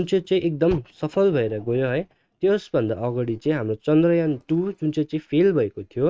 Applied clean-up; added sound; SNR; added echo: neural mask model RNNoise.